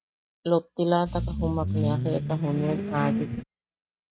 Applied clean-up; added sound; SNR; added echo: neural mask model RNNoise.